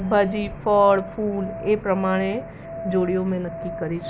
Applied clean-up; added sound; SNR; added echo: none; Musical instrument; 13 dB; none.